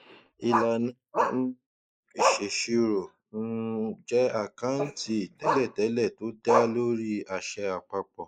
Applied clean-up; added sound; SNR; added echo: neural mask model Resemble Enhance denoiser.